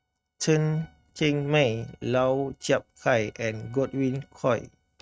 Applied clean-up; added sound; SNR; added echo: neural mask model RNNoise.